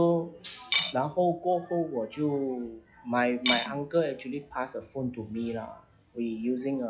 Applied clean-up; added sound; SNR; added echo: classical method log-MMSE.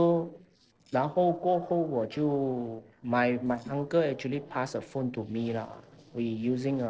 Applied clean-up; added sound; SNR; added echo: neural separator model SepFormer DNS4.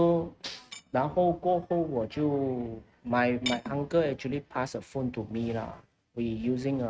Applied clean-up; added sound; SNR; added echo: neural mask model RNNoise.